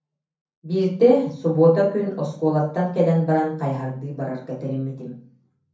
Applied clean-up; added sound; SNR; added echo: none; none; none; reverberation time 0.6 s.